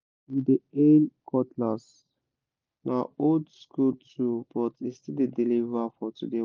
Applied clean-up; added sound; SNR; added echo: none; none; none; none.